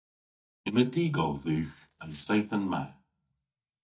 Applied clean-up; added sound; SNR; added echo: neural mask model DeepFilterNet 3.